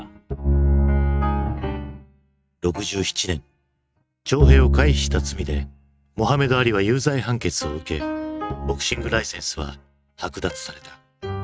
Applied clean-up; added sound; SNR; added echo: neural mask model RNNoise.